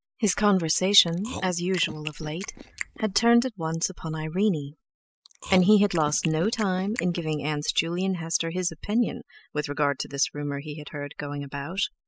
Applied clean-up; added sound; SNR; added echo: neural mask model Resemble Enhance denoiser.